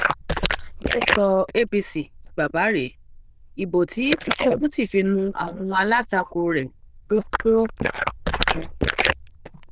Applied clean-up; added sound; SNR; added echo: neural diffusion model UNIVERSE++.